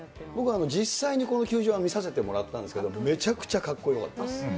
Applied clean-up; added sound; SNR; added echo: none; none; none; none.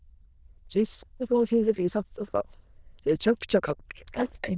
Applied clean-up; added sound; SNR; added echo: neural diffusion model UNIVERSE++.